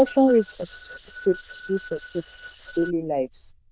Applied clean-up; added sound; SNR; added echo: neural diffusion model UNIVERSE++.